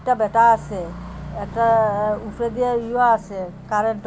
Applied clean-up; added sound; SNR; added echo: none; none; none; none.